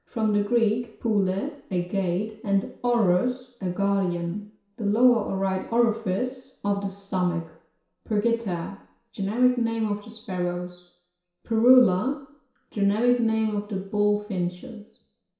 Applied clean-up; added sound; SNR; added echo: none; none; none; reverberation time 0.6 s.